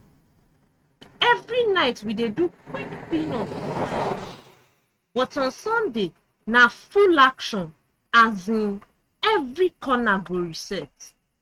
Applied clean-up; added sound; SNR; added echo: neural mask model RNNoise.